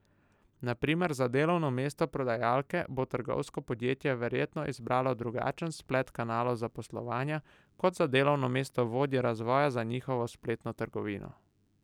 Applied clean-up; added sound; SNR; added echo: none; none; none; none.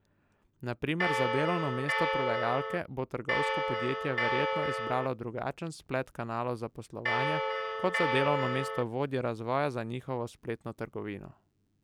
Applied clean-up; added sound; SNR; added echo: none; Bell; -2 dB; none.